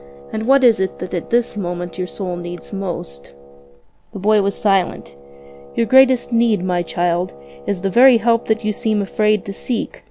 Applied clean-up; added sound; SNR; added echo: none; Wind instrument, woodwind instrument; 20 dB; none.